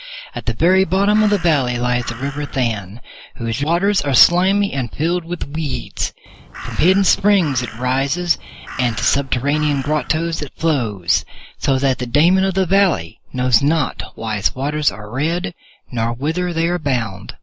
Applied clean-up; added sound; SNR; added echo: none; Crow; 17 dB; none.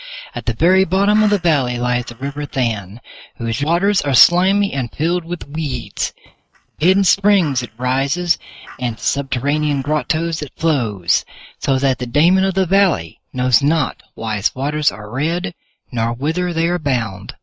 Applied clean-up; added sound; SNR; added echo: neural mask model RNNoise.